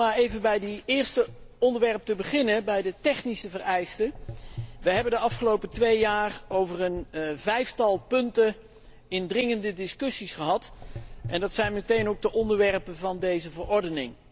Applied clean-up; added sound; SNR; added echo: none; Gurgling / Engine; 17 dB; none.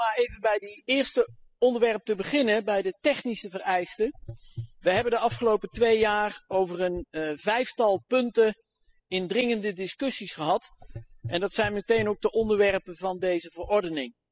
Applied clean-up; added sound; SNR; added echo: classical method spectral subtraction.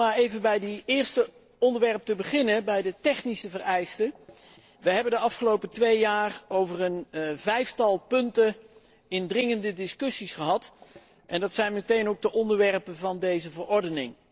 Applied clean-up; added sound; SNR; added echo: neural separator model SepFormer DNS4.